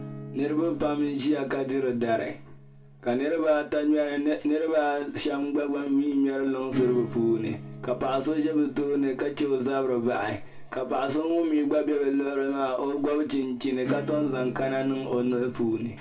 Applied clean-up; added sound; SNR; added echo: none; Acoustic guitar / Strum; 15 dB; reverberation time 0.3 s.